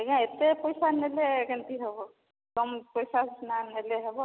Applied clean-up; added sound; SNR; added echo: none; none; none; none.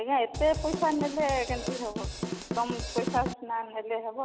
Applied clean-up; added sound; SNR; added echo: none; Drum / Drum kit; 4 dB; none.